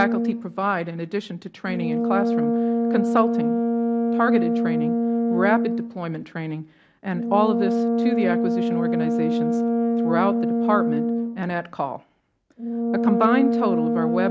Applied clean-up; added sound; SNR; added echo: none; Brass instrument; -3 dB; none.